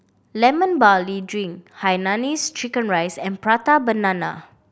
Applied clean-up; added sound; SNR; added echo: none; none; none; none.